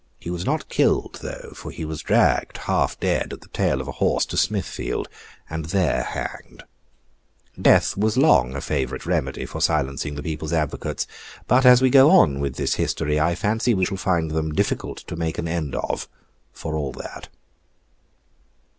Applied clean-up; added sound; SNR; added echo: none; none; none; none.